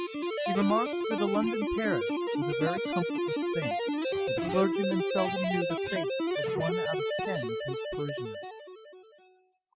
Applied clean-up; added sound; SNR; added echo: classical method spectral subtraction.